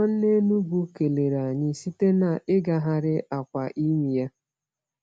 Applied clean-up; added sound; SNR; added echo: none; none; none; none.